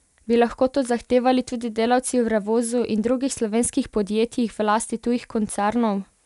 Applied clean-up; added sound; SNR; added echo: none; none; none; none.